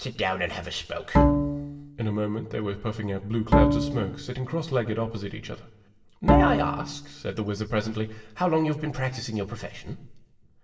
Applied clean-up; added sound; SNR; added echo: none; Bowed string instrument; -5 dB; reverberation time 0.8 s.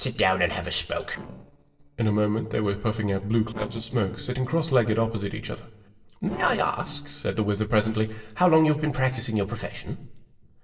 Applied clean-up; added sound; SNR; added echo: neural separator model SepFormer DNS4.